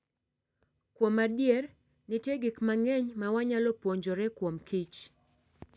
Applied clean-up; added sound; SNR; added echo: none; none; none; none.